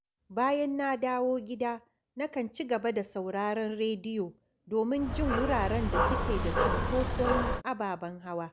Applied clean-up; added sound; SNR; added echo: none; Dog; -3 dB; none.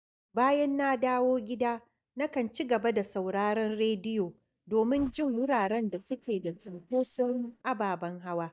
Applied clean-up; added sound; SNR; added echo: neural mask model DeepFilterNet 3.